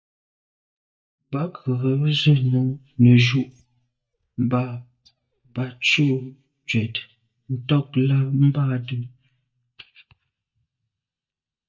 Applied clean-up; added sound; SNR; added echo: neural mask model DeepFilterNet 3.